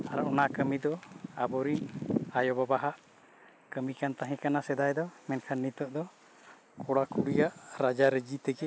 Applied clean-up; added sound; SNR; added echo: none; none; none; none.